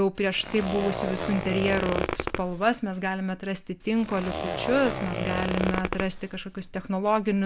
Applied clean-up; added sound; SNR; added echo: none; Zipper (clothing); 5 dB; none.